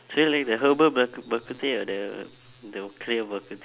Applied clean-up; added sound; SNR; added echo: none; none; none; none.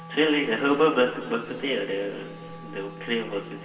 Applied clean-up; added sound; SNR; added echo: none; Wind instrument, woodwind instrument; 17 dB; reverberation time 2.7 s.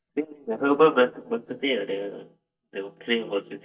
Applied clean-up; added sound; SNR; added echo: neural mask model DeepFilterNet 3.